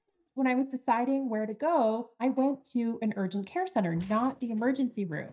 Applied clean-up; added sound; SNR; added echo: neural mask model DeepFilterNet 3.